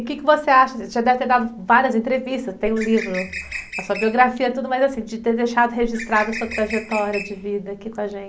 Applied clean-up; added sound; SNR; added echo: none; Bird; 11 dB; none.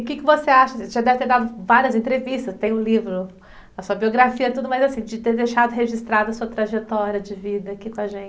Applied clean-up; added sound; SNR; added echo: none; none; none; none.